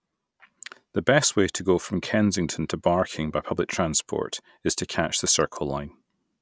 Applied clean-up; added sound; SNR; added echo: none; none; none; none.